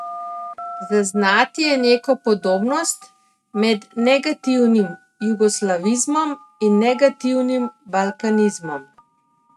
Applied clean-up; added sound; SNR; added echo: neural mask model RNNoise.